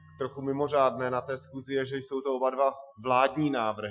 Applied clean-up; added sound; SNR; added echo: classical method Wiener filter.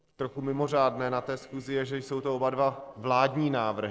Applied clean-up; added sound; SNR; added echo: neural separator model SepFormer DNS4.